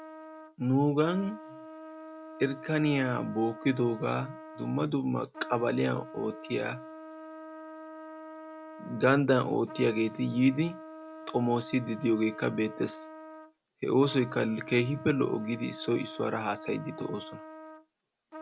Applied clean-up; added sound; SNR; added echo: none; Trumpet; 15 dB; none.